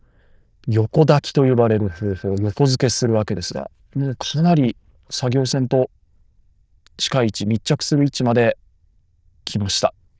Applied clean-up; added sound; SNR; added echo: neural diffusion model UNIVERSE++.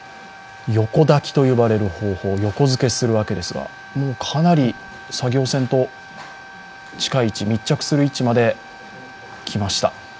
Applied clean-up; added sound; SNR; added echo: none; Breathing; 14 dB; none.